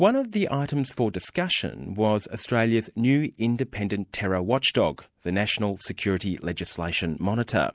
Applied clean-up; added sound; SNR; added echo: none; none; none; none.